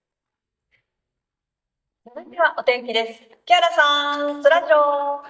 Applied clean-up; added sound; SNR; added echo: neural mask model DeepFilterNet 3.